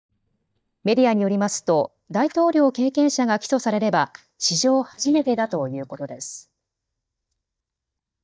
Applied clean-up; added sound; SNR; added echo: neural mask model DeepFilterNet 3.